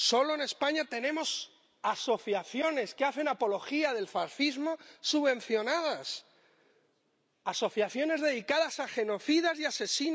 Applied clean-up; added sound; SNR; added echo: none; none; none; none.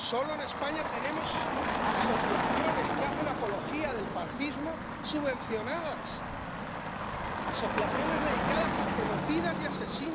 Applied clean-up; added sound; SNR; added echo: none; Motor vehicle (road); -3 dB; none.